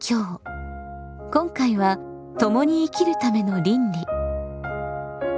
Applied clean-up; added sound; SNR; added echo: none; none; none; none.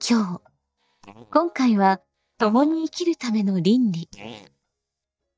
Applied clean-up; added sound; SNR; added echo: neural mask model DeepFilterNet 3.